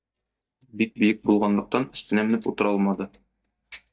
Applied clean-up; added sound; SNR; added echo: neural mask model DeepFilterNet 3.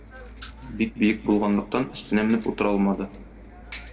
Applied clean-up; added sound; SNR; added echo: none; Bus; 17 dB; reverberation time 1.1 s.